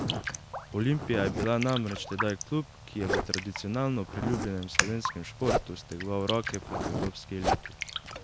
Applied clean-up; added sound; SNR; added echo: none; Raindrop + Zipper (clothing); 2 dB; none.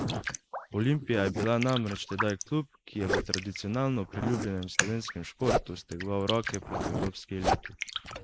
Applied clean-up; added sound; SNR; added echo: neural mask model Resemble Enhance denoiser.